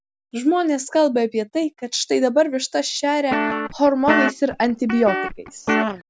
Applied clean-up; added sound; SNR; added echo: none; Guitar; 3 dB; none.